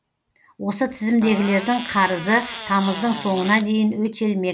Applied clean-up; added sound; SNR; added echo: none; Fart; 12 dB; none.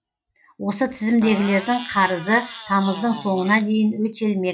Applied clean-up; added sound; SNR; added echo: classical method log-MMSE.